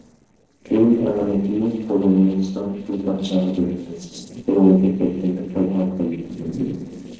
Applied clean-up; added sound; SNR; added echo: neural separator model SepFormer DNS4.